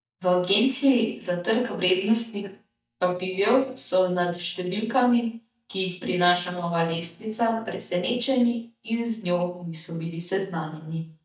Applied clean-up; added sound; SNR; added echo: neural mask model DeepFilterNet 3.